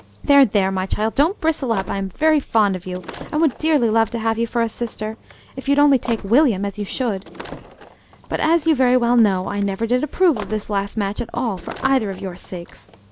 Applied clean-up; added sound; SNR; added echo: none; Slam; 19 dB; none.